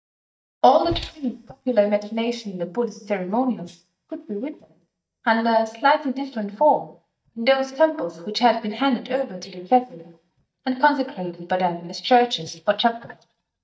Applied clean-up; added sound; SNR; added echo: neural mask model DeepFilterNet 3.